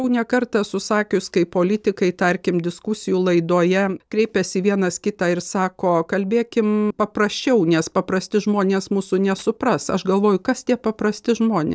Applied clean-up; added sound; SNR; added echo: none; none; none; none.